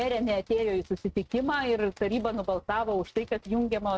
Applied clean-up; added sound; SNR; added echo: neural mask model RNNoise.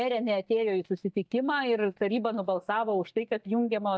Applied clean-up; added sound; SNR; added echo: neural mask model DeepFilterNet 3.